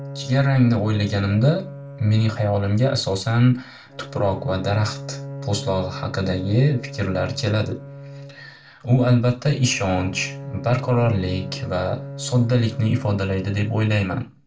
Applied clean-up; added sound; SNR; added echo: none; Bowed string instrument; 14 dB; reverberation time 0.2 s.